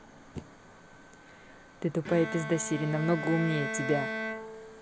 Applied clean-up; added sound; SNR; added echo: none; Bowed string instrument; 7 dB; none.